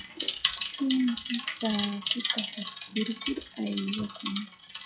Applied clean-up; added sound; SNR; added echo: classical method log-MMSE.